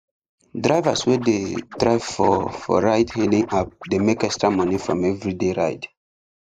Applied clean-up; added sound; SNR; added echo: neural mask model Resemble Enhance denoiser.